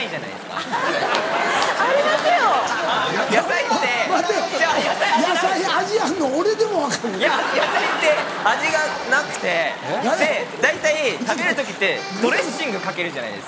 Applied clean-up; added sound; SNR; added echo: none; Chatter / Stream + Accordion; 13 dB; none.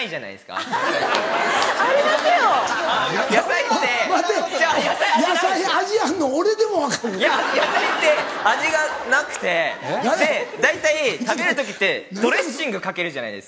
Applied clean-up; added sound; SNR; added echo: none; none; none; none.